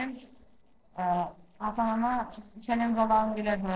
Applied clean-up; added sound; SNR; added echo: neural separator model SepFormer DNS4.